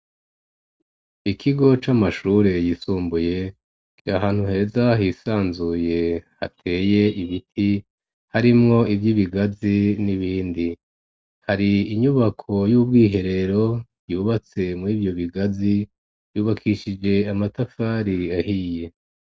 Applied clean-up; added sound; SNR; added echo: none; none; none; none.